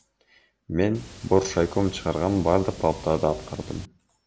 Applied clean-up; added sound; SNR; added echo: none; Water; 17 dB; none.